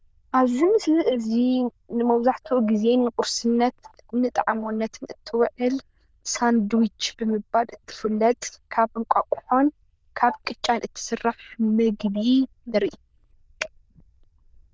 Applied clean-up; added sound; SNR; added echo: neural diffusion model UNIVERSE++.